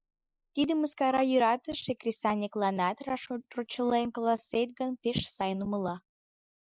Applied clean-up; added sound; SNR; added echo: neural mask model Resemble Enhance denoiser.